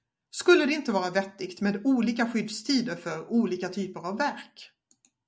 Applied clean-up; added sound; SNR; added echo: none; none; none; none.